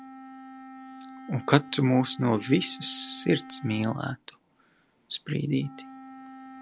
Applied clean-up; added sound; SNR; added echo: none; Wind instrument, woodwind instrument; 17 dB; none.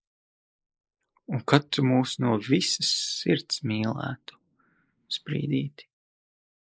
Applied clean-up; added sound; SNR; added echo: neural mask model Resemble Enhance denoiser.